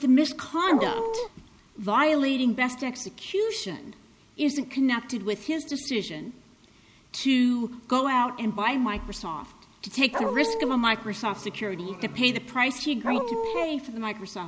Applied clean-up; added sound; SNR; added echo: none; Dog; 2 dB; none.